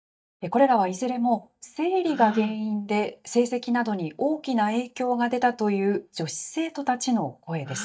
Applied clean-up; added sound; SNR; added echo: neural mask model DeepFilterNet 3.